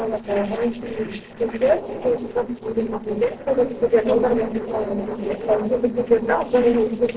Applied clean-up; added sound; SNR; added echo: neural separator model SepFormer DNS4.